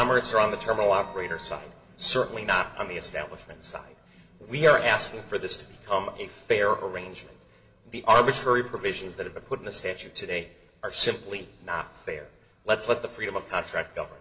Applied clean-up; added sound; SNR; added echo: none; Wind instrument, woodwind instrument; 18 dB; reverberation time 1.9 s.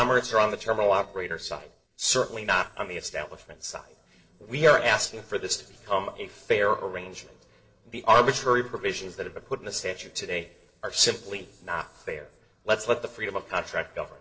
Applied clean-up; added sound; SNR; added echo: neural separator model SepFormer DNS4.